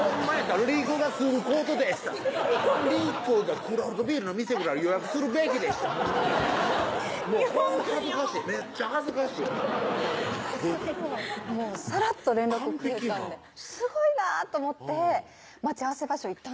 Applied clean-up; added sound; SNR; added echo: none; Piano; 17 dB; none.